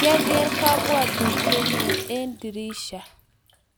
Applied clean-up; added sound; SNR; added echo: none; Bathtub (filling or washing) / Liquid; -1 dB; none.